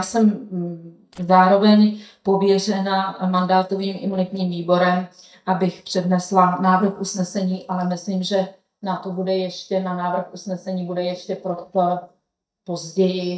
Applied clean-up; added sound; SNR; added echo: neural mask model DeepFilterNet 3.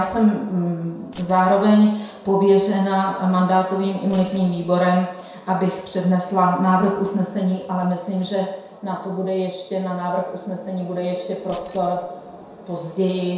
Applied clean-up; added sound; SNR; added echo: none; Keys jangling; 16 dB; reverberation time 0.7 s.